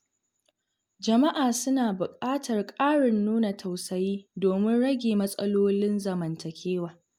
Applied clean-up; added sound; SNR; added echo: none; none; none; none.